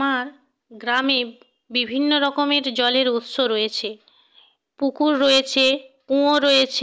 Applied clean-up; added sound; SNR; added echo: none; none; none; none.